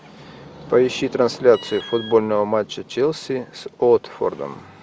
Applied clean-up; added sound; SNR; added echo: none; Alarm; 17 dB; none.